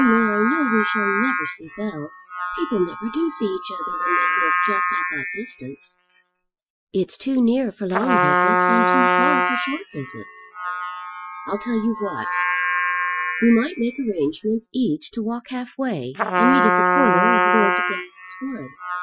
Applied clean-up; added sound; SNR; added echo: classical method Wiener filter.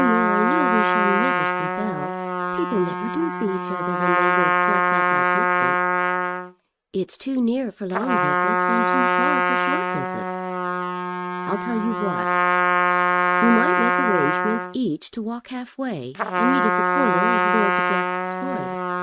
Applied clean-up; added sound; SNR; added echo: neural mask model RNNoise.